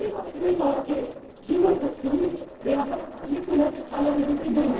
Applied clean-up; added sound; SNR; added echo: neural separator model SepFormer DNS4.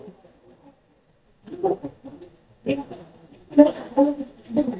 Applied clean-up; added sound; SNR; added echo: neural mask model DeepFilterNet 3.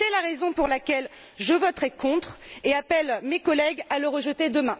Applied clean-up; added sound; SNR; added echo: none; none; none; none.